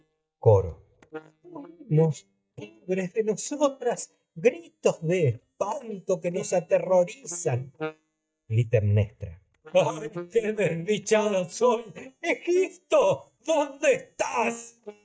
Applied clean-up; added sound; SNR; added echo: neural mask model DeepFilterNet 3.